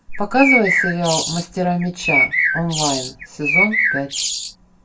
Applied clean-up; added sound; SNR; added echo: none; Bird; -1 dB; reverberation time 0.2 s.